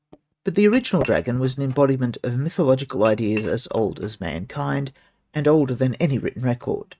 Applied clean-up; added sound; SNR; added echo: neural mask model RNNoise.